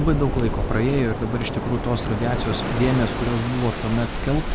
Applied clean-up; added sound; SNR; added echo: none; Waves, surf; 3 dB; none.